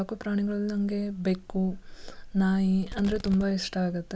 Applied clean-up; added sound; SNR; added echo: none; Fireworks; 12 dB; none.